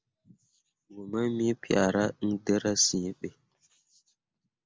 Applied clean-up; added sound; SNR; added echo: none; none; none; none.